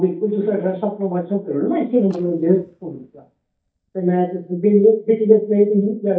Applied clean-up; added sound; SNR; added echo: neural mask model DeepFilterNet 3.